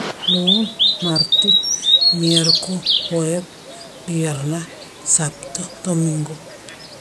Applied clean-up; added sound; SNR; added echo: none; Bird vocalization, bird call, bird song; -2 dB; none.